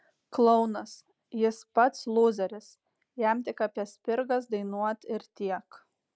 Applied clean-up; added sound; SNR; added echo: none; none; none; none.